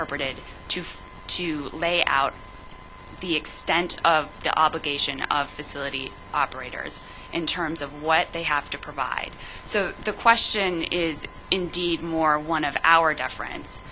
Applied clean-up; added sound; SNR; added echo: none; none; none; none.